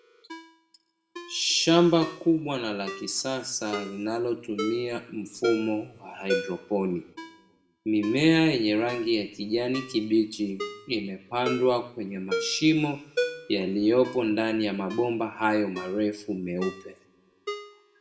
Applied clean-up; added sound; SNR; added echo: none; Ringtone; 11 dB; reverberation time 0.7 s.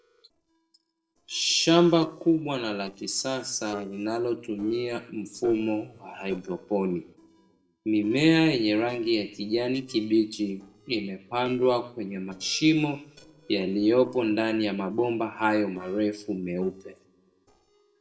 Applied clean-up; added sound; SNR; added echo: neural separator model SepFormer DNS4.